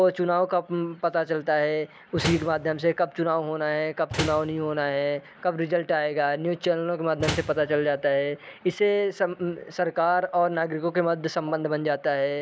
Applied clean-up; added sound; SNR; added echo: none; Slam; 9 dB; none.